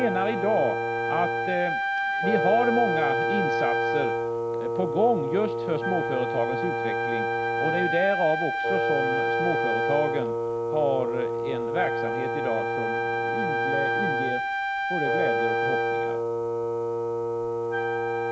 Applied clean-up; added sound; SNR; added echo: none; Wind instrument, woodwind instrument + Wind instrument, woodwind instrument; -3 dB; none.